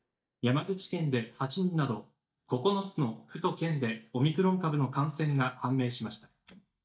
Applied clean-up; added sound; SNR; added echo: neural mask model DeepFilterNet 3.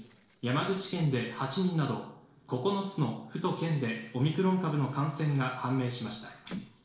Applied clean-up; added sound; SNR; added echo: neural separator model SepFormer DNS4.